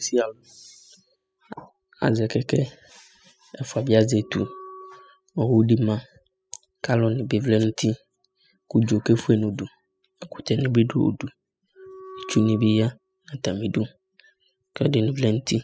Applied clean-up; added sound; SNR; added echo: classical method spectral subtraction.